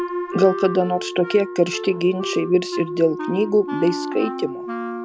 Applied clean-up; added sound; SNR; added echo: none; Wind instrument, woodwind instrument + Wind instrument, woodwind instrument; 7 dB; none.